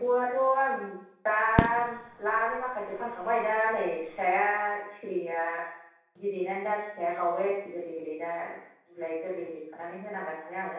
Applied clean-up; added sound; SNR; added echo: none; Fireworks; 6 dB; reverberation time 0.7 s.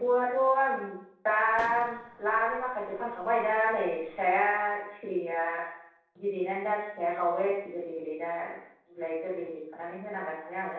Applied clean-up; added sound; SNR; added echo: neural separator model SepFormer DNS4.